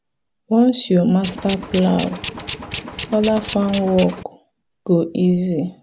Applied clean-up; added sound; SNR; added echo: none; Tools; 7 dB; none.